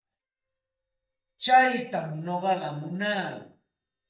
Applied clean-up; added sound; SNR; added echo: neural mask model DeepFilterNet 3.